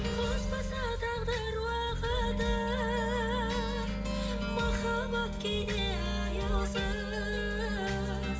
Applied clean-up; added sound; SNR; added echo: none; Wind instrument, woodwind instrument; 6 dB; reverberation time 0.9 s.